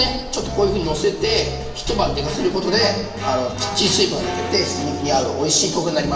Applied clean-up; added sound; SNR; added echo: none; Race car, auto racing; 14 dB; reverberation time 1.2 s.